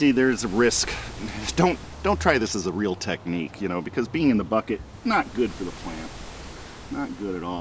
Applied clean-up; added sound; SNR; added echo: none; Waves, surf; 18 dB; none.